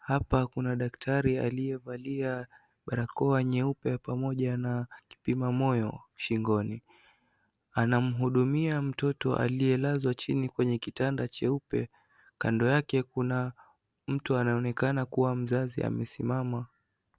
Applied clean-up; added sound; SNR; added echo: none; none; none; none.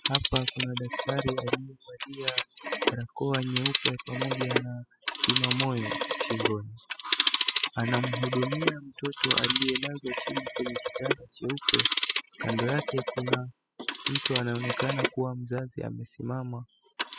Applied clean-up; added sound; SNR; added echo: classical method spectral subtraction.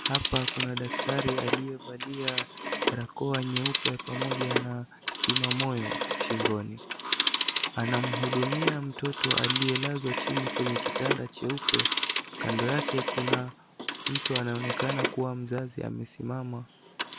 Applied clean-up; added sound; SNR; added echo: none; Telephone; -1 dB; none.